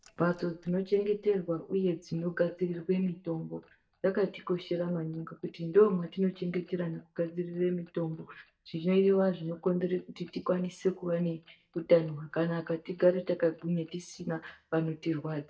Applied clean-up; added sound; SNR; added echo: neural mask model DeepFilterNet 3.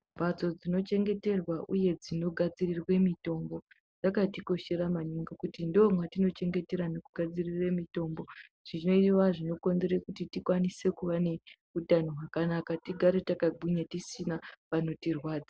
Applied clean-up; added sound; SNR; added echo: none; none; none; none.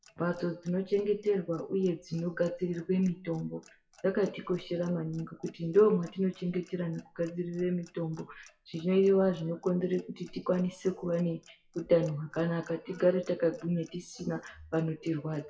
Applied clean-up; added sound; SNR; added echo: classical method WPE with log-MMSE.